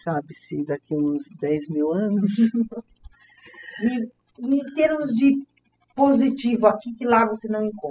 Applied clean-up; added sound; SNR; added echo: classical method spectral subtraction.